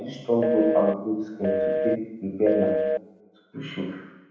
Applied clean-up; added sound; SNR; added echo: none; Telephone; 0 dB; reverberation time 0.9 s.